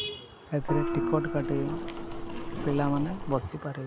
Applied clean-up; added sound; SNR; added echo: none; Gong; 1 dB; none.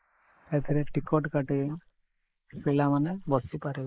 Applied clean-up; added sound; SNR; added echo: neural mask model Resemble Enhance denoiser.